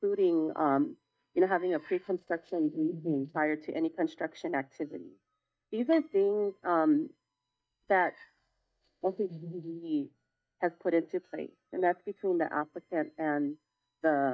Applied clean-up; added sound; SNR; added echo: neural mask model DeepFilterNet 3.